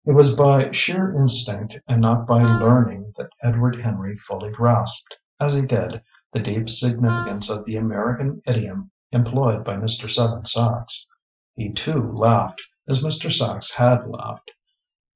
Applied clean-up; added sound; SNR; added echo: classical method Wiener filter.